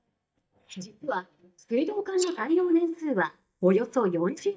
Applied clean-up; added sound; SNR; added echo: neural mask model DeepFilterNet 3.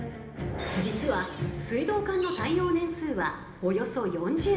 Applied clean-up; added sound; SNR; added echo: none; Rattle / Keys jangling; 2 dB; reverberation time 1.0 s.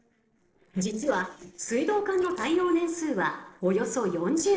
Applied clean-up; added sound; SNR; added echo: neural separator model SepFormer DNS4.